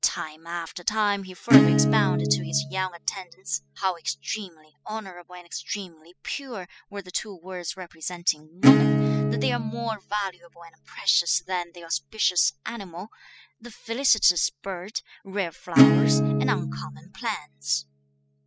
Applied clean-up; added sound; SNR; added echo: classical method spectral subtraction.